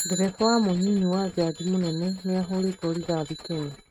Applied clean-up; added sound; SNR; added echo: neural mask model RNNoise.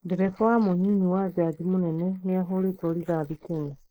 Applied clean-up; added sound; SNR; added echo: neural mask model Resemble Enhance denoiser.